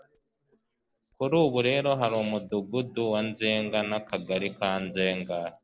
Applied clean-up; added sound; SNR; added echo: neural separator model SepFormer DNS4.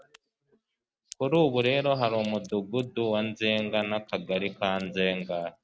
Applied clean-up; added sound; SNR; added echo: neural mask model RNNoise.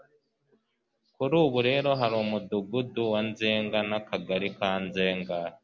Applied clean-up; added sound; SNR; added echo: none; none; none; none.